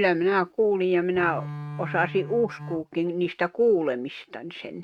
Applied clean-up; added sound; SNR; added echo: neural mask model RNNoise.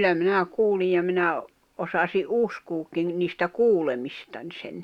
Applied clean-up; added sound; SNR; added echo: none; none; none; none.